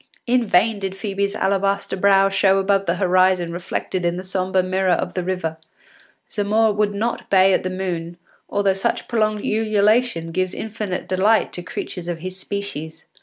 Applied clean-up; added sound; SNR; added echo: none; none; none; none.